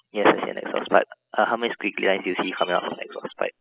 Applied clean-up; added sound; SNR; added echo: classical method spectral subtraction.